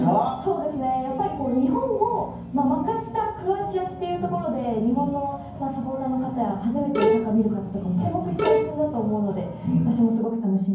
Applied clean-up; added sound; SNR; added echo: none; Bowed string instrument; 1 dB; reverberation time 0.9 s.